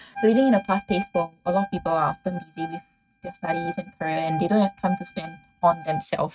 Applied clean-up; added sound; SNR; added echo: neural mask model RNNoise.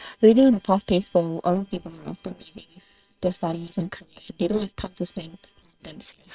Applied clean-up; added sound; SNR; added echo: neural separator model SepFormer WHAM!.